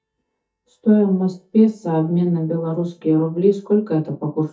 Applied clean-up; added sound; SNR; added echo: neural mask model DeepFilterNet 3.